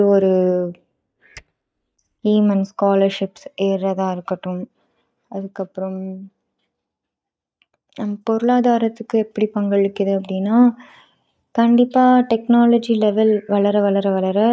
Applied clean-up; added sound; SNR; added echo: neural mask model DeepFilterNet 3.